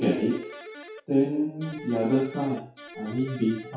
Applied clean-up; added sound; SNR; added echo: classical method WPE with log-MMSE.